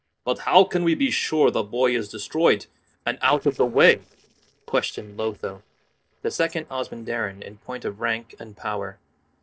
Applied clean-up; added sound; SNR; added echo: neural separator model SepFormer DNS4.